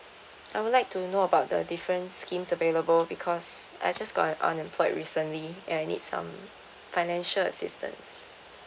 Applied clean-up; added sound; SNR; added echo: none; none; none; none.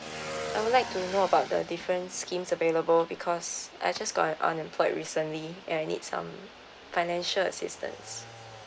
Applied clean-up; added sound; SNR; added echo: none; Motorcycle / Engine; 14 dB; none.